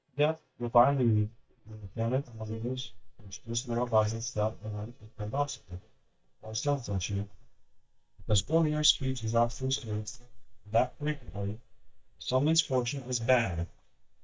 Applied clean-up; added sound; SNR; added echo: neural mask model DeepFilterNet 3.